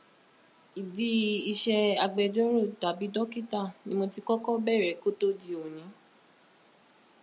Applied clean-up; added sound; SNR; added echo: none; none; none; none.